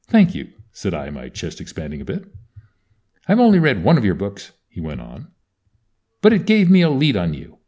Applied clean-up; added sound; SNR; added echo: none; none; none; none.